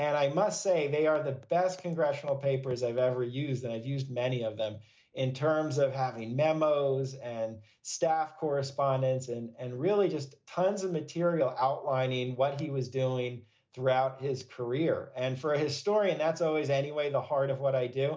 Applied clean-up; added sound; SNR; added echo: none; none; none; none.